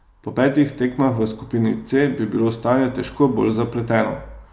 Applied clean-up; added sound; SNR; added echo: none; none; none; none.